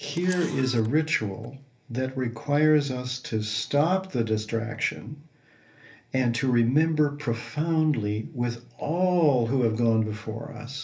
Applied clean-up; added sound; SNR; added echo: none; Camera; 20 dB; reverberation time 0.3 s.